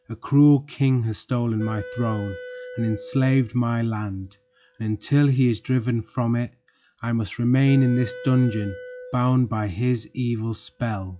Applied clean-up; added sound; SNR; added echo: classical method log-MMSE.